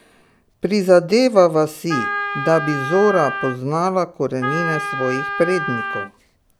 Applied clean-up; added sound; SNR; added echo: none; Wind instrument, woodwind instrument; 6 dB; none.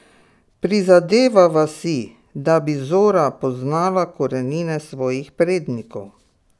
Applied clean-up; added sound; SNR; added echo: none; none; none; none.